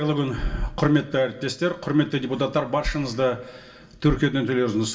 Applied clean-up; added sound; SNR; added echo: none; none; none; reverberation time 0.2 s.